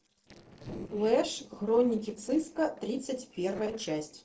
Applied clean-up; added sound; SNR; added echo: neural separator model SepFormer DNS4.